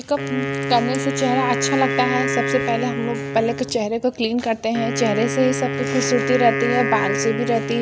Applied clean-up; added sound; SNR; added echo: none; Wind instrument, woodwind instrument; 3 dB; none.